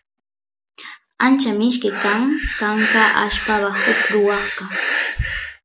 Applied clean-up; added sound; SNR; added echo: none; Breathing; 3 dB; none.